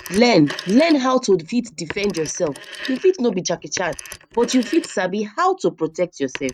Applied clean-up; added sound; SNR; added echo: neural mask model RNNoise.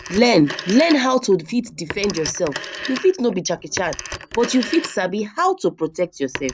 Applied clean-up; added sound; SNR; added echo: none; Telephone; 13 dB; none.